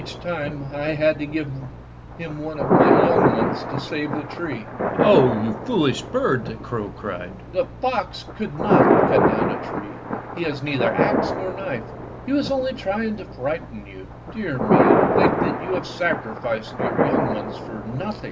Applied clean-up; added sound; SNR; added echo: none; Thunder; -3 dB; none.